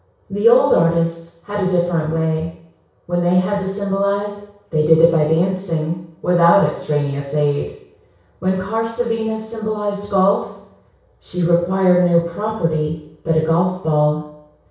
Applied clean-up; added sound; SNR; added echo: none; none; none; reverberation time 0.6 s.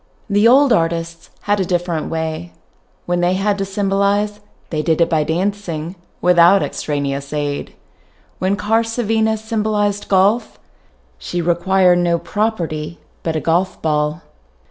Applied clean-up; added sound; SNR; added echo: none; none; none; none.